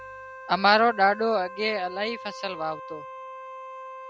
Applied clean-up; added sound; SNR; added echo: none; Wind instrument, woodwind instrument; 14 dB; none.